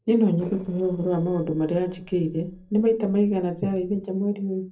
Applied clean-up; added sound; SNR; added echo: neural separator model SepFormer DNS4.